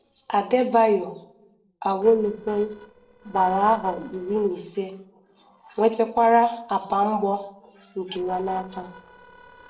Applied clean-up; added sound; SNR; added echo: neural separator model SepFormer DNS4.